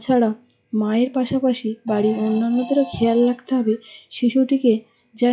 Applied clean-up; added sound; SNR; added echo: classical method log-MMSE.